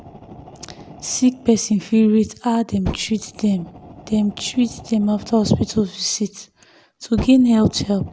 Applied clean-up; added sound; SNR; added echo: none; Fire; 16 dB; none.